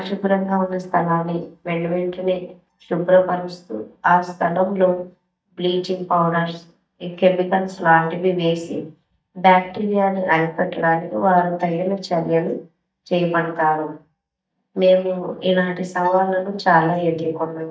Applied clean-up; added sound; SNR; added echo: neural mask model DeepFilterNet 3.